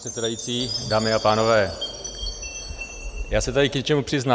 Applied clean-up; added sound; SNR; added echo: none; Chime; 11 dB; none.